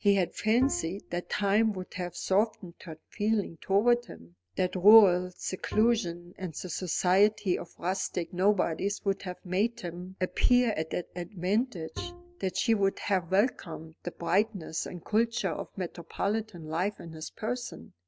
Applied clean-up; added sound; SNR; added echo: none; Bowed string instrument; 15 dB; none.